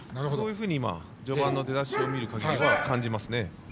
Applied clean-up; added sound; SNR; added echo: none; none; none; none.